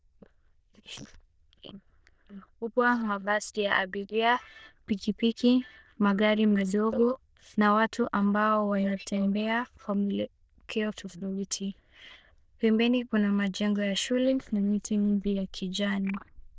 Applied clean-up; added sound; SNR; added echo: neural diffusion model UNIVERSE++.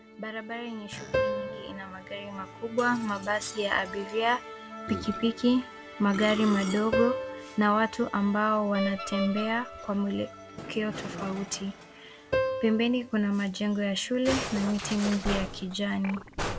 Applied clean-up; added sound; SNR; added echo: none; Piano + Musical instrument; 7 dB; none.